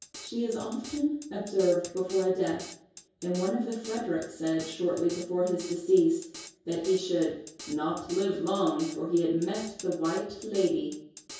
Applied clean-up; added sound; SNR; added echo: none; Drum kit; 18 dB; reverberation time 0.6 s.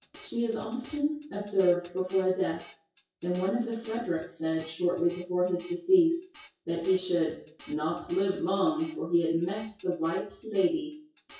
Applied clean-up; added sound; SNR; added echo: classical method WPE with log-MMSE.